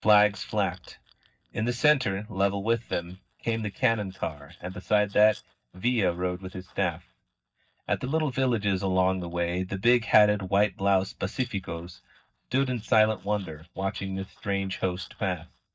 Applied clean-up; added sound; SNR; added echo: neural mask model DeepFilterNet 3.